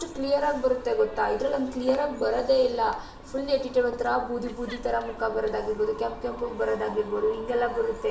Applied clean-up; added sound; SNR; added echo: none; Crowd; 18 dB; reverberation time 0.6 s.